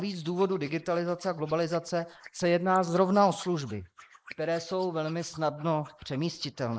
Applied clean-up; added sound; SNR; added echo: neural mask model Resemble Enhance denoiser.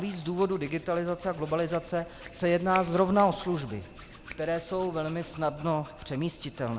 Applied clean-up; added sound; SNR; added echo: none; Hands; 17 dB; none.